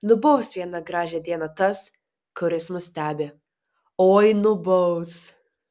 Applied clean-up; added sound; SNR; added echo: none; none; none; none.